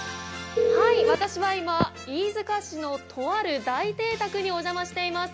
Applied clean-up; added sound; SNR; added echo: none; Telephone; 2 dB; none.